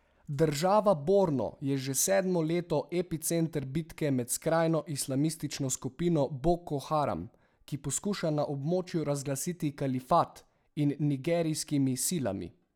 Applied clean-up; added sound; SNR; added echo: none; none; none; none.